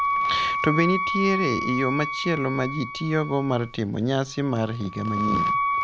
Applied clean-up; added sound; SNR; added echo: none; Wind instrument, woodwind instrument; 2 dB; none.